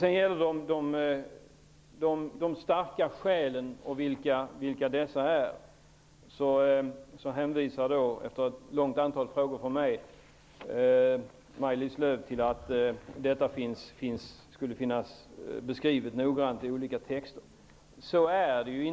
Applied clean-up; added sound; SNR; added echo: none; none; none; none.